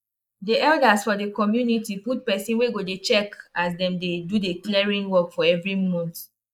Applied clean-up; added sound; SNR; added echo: neural mask model Resemble Enhance denoiser.